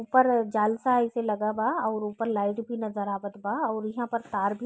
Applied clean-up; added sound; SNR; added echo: none; none; none; none.